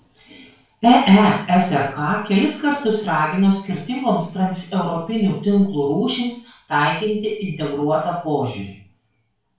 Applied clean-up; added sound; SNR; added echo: none; none; none; reverberation time 0.4 s.